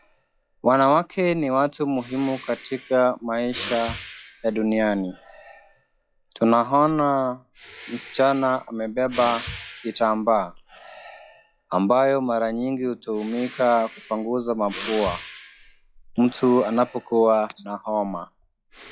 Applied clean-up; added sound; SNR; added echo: classical method log-MMSE.